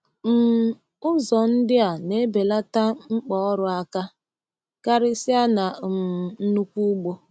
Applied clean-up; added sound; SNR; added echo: none; none; none; none.